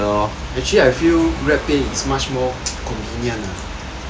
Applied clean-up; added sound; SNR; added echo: none; Mechanisms; 17 dB; none.